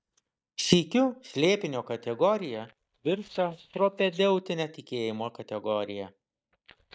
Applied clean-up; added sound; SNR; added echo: neural mask model DeepFilterNet 3.